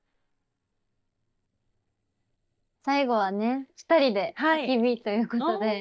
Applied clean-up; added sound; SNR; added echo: neural mask model DeepFilterNet 3.